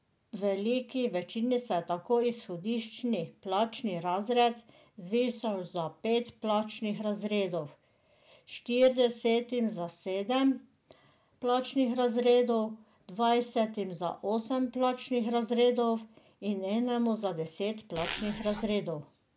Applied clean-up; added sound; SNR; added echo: none; Zipper (clothing); 10 dB; none.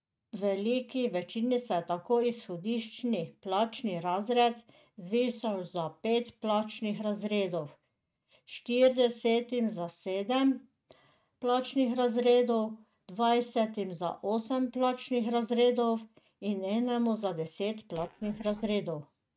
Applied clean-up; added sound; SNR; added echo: neural mask model RNNoise.